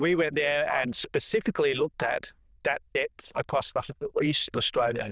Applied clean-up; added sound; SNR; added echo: neural diffusion model UNIVERSE++.